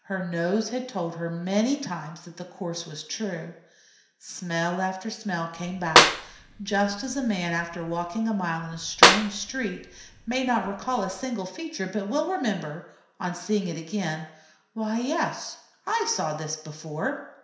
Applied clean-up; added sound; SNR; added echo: none; Clapping; -4 dB; reverberation time 0.7 s.